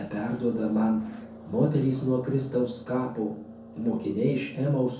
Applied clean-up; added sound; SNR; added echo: none; Car passing by; 19 dB; reverberation time 0.5 s.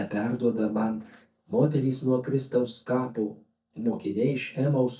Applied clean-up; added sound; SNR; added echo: neural mask model DeepFilterNet 3.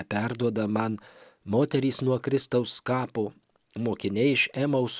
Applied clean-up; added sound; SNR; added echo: none; none; none; none.